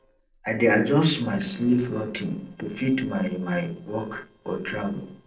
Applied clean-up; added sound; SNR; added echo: neural separator model SepFormer DNS4.